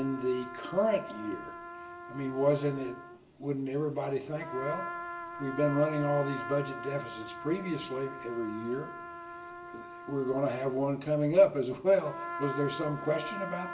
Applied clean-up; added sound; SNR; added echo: none; Trumpet; 11 dB; reverberation time 0.2 s.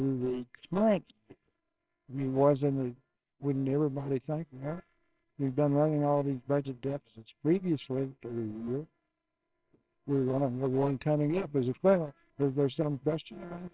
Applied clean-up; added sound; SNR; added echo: neural separator model SepFormer WHAMR!.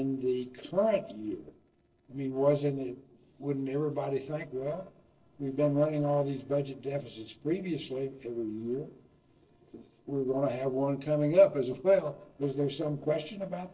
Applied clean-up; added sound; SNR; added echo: neural separator model SepFormer DNS4.